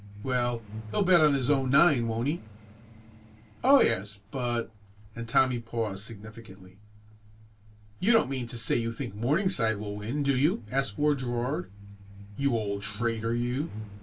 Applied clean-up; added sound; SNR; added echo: none; Truck; 16 dB; reverberation time 0.1 s.